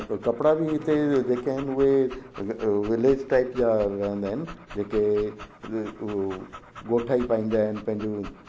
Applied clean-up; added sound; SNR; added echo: none; Acoustic guitar / Strum + Dog; 17 dB; none.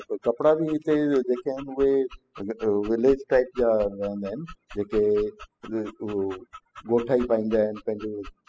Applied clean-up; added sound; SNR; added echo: classical method spectral subtraction.